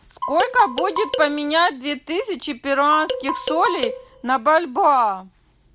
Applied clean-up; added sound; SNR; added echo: none; Marimba, xylophone; 7 dB; none.